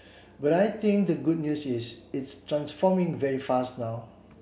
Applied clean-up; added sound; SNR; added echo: none; none; none; none.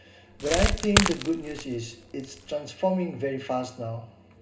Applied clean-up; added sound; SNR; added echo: none; Crackle; -1 dB; reverberation time 0.2 s.